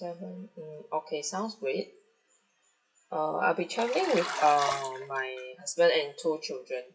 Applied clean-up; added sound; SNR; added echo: classical method WPE with log-MMSE.